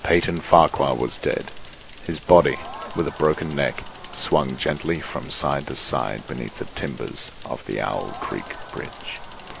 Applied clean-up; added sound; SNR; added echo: none; Bicycle + Crowd; 16 dB; none.